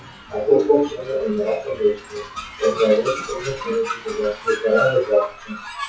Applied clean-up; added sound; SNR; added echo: classical method WPE with log-MMSE.